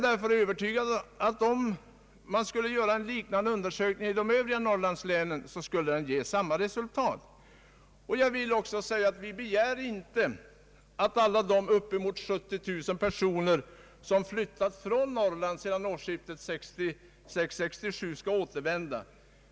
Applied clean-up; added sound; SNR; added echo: none; none; none; none.